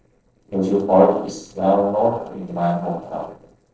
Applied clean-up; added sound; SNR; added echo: neural separator model SepFormer DNS4.